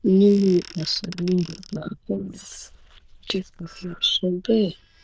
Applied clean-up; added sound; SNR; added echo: neural diffusion model UNIVERSE++.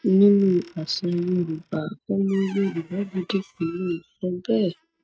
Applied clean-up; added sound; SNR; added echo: neural mask model RNNoise.